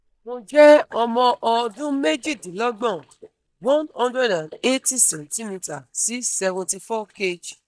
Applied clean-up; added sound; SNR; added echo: neural mask model DeepFilterNet 3.